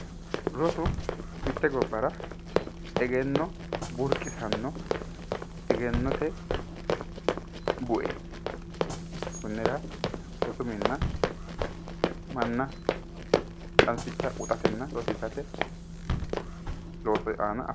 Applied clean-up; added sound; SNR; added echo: none; Run + Bus / Engine; -2 dB; none.